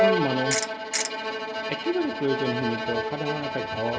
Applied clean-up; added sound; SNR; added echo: none; Ratchet, pawl + Bowed string instrument; -2 dB; none.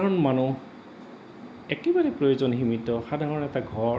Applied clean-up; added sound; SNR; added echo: none; none; none; none.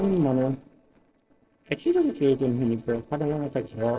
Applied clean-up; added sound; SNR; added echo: neural separator model SepFormer DNS4.